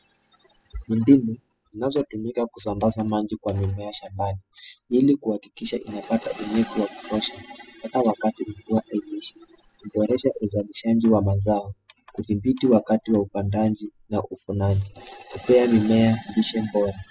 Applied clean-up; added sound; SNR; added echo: classical method spectral subtraction.